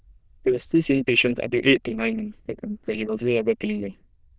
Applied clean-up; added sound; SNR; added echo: neural diffusion model UNIVERSE++.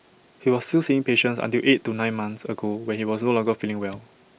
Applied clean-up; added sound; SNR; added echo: none; none; none; none.